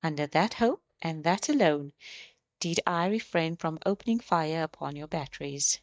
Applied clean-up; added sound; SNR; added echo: neural mask model DeepFilterNet 3.